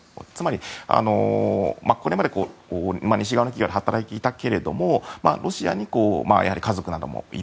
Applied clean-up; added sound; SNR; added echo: none; none; none; none.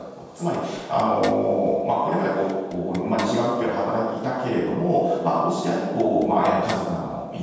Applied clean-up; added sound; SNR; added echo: none; Zipper (clothing); 18 dB; reverberation time 1.2 s.